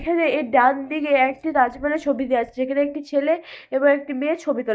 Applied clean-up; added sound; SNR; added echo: neural mask model DeepFilterNet 3.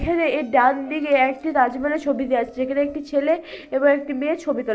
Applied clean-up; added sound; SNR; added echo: neural separator model SepFormer DNS4.